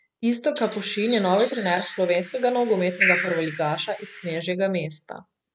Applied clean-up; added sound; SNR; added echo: none; Bird; 6 dB; none.